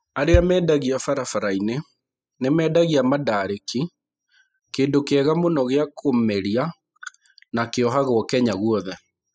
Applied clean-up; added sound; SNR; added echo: classical method spectral subtraction.